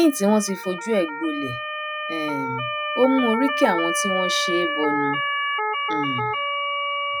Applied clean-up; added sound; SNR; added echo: classical method log-MMSE.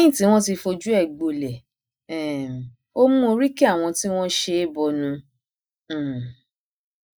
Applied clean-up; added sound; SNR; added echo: neural mask model Resemble Enhance denoiser.